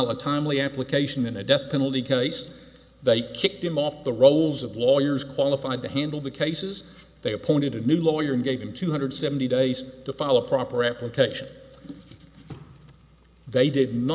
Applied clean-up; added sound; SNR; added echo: none; none; none; none.